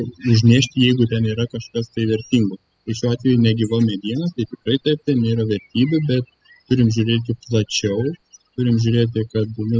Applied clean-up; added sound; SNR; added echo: classical method spectral subtraction.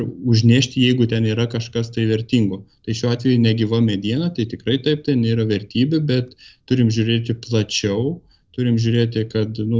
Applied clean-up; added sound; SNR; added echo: none; none; none; none.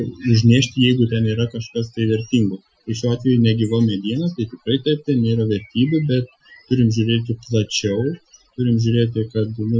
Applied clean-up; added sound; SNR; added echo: classical method Wiener filter.